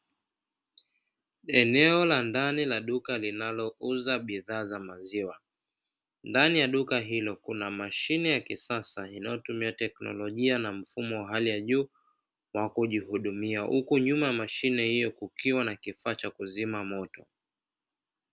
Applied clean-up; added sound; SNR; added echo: none; none; none; none.